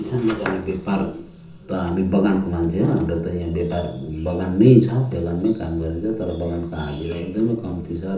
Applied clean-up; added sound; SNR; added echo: none; none; none; reverberation time 0.6 s.